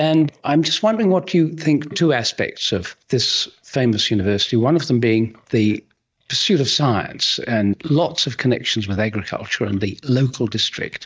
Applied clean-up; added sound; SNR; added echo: neural mask model DeepFilterNet 3.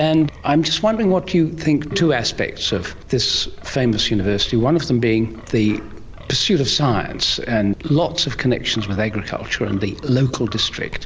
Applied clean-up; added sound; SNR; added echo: none; Wind; 16 dB; none.